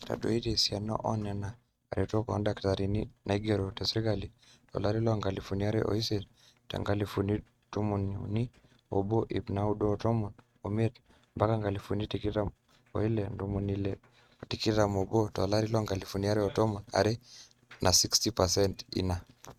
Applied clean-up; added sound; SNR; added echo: neural mask model RNNoise.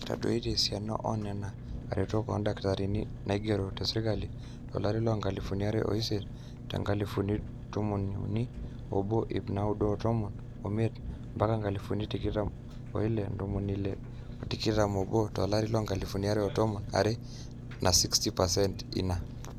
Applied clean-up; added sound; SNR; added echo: none; Engine; 9 dB; none.